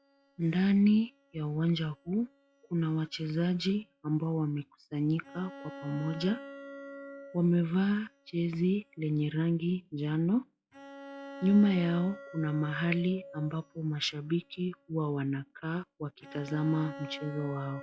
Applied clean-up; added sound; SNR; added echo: classical method log-MMSE.